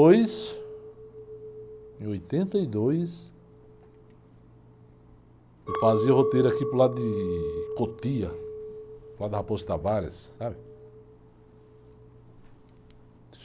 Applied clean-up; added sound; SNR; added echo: none; Chink, clink; 8 dB; none.